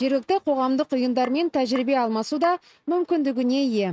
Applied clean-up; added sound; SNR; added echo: neural mask model RNNoise.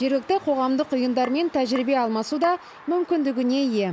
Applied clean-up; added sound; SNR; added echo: none; Chink, clink; 18 dB; none.